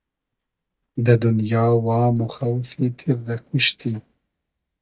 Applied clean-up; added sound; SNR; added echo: neural mask model DeepFilterNet 3.